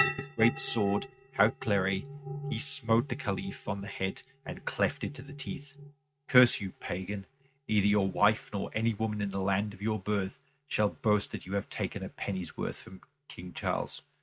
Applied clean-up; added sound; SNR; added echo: neural mask model RNNoise.